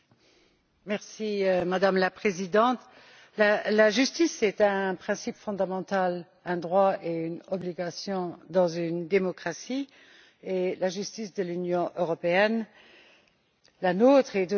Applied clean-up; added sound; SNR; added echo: none; none; none; none.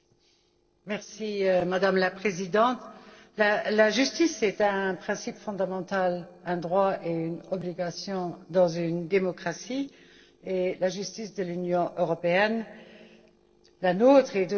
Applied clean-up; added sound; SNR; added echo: neural separator model SepFormer DNS4.